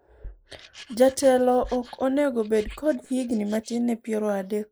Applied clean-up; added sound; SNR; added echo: neural mask model Resemble Enhance denoiser.